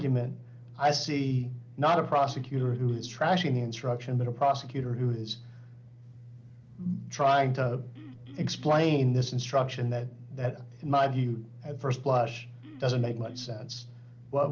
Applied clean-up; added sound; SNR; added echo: none; Cough; 20 dB; none.